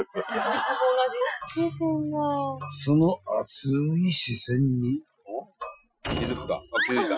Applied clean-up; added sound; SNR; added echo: classical method Wiener filter.